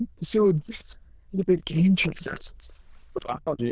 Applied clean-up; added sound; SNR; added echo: neural diffusion model UNIVERSE++.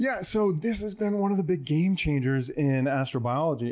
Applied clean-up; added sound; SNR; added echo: none; none; none; none.